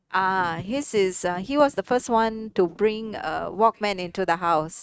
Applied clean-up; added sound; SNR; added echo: neural mask model RNNoise.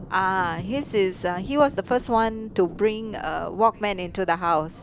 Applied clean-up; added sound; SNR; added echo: none; Thunder; 16 dB; none.